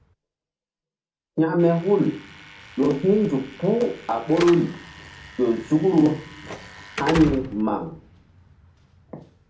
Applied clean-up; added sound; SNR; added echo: none; Slam / Alarm; 14 dB; reverberation time 0.4 s.